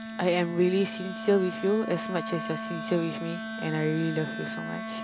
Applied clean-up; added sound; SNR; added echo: none; Wind instrument, woodwind instrument; 7 dB; none.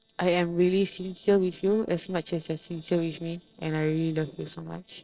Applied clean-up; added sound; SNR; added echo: neural separator model SepFormer DNS4.